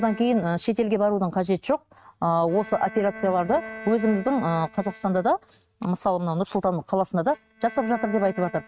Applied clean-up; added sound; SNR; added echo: neural mask model RNNoise.